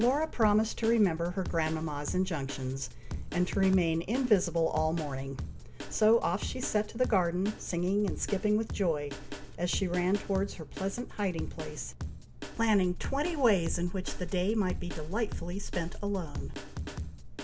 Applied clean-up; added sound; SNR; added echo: none; Drum kit; 12 dB; none.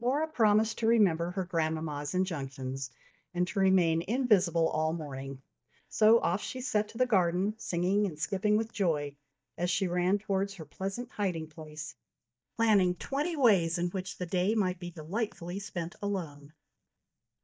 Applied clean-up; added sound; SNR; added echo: neural mask model DeepFilterNet 3.